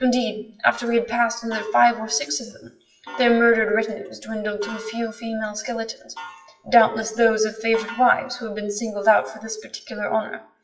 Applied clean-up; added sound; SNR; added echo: classical method WPE with log-MMSE.